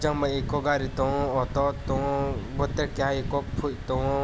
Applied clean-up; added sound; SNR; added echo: none; none; none; none.